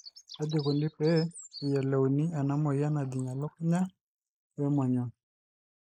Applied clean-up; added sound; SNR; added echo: neural mask model Resemble Enhance denoiser.